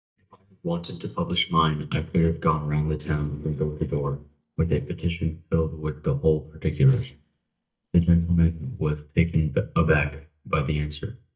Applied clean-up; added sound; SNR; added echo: neural mask model DeepFilterNet 3.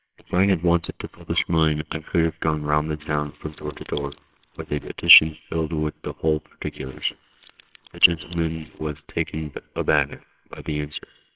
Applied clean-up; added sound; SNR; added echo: neural separator model SepFormer WHAMR!.